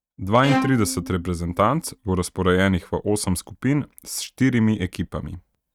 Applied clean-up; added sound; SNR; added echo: neural mask model RNNoise.